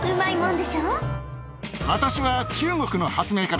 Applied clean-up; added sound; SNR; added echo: none; none; none; none.